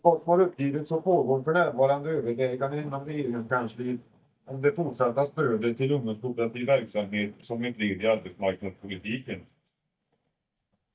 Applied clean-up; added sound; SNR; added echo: neural mask model DeepFilterNet 3.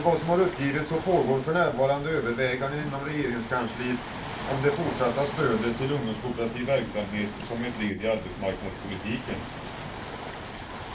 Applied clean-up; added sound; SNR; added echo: none; Waves, surf; 9 dB; reverberation time 0.2 s.